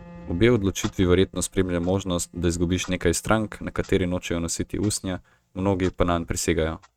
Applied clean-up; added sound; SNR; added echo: neural mask model RNNoise.